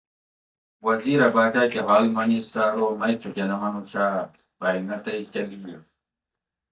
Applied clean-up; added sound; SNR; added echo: neural mask model DeepFilterNet 3.